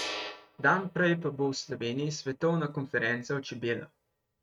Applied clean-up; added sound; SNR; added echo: neural mask model RNNoise.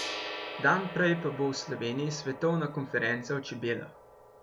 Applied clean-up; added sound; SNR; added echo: none; Gong; 11 dB; none.